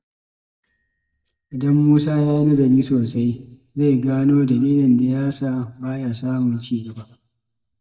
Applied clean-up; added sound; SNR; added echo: neural mask model DeepFilterNet 3.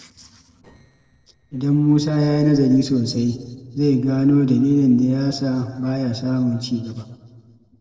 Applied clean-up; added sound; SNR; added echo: neural separator model SepFormer DNS4.